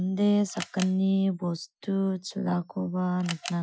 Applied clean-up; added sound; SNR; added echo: classical method Wiener filter.